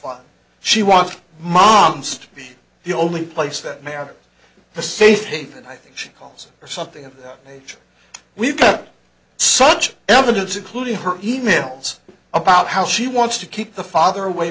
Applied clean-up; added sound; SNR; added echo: none; none; none; none.